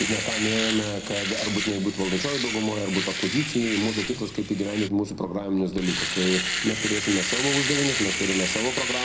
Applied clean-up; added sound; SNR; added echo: none; Domestic sounds, home sounds; 2 dB; reverberation time 0.4 s.